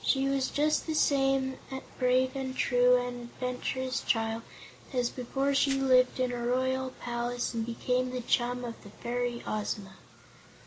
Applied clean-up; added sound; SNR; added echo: none; Glass; 18 dB; none.